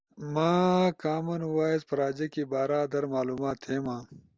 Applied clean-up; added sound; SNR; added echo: none; none; none; none.